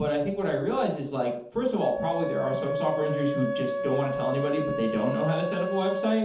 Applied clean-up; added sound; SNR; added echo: none; Wind instrument, woodwind instrument; 4 dB; reverberation time 0.6 s.